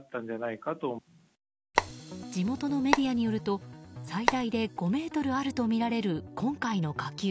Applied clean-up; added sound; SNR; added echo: none; Telephone; -1 dB; none.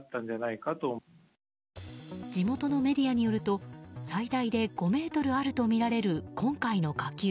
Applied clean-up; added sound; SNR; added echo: none; none; none; none.